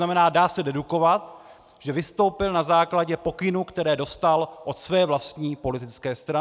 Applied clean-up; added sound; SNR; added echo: none; none; none; none.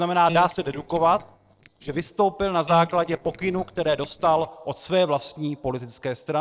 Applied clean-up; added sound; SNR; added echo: neural separator model SepFormer DNS4.